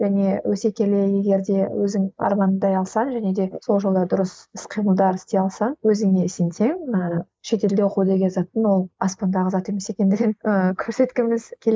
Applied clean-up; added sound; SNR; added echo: neural mask model Resemble Enhance denoiser.